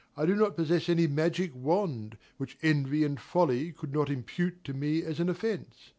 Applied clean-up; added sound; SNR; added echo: none; none; none; none.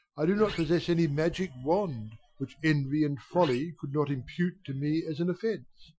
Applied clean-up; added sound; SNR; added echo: classical method Wiener filter.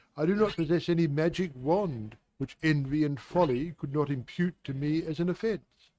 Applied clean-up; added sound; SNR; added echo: neural mask model RNNoise.